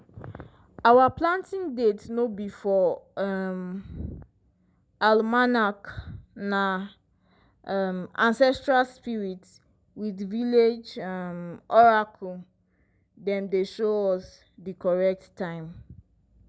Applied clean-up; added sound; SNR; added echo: none; none; none; none.